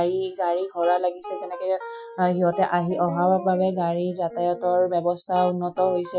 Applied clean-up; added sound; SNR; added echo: classical method Wiener filter.